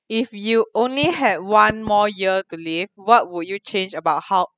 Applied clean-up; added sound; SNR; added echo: classical method spectral subtraction.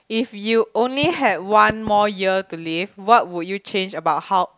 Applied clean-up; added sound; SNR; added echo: none; Knock / Wood; 14 dB; none.